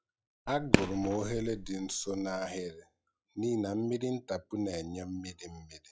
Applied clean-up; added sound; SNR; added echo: classical method log-MMSE.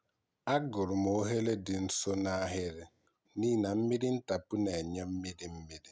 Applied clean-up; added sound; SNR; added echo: none; none; none; none.